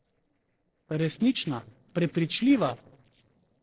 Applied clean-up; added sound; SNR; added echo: neural separator model SepFormer DNS4.